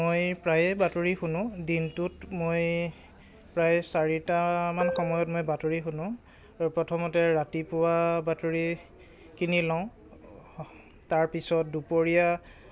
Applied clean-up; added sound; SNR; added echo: none; none; none; none.